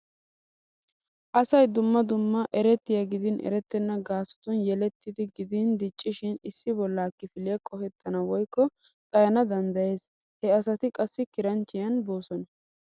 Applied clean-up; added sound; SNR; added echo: none; none; none; none.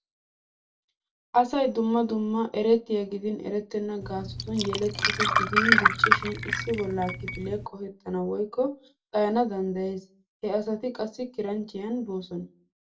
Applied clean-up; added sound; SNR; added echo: none; Glass; -3 dB; reverberation time 0.2 s.